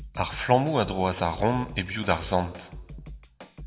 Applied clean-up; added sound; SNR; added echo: none; Drum kit; 15 dB; reverberation time 0.9 s.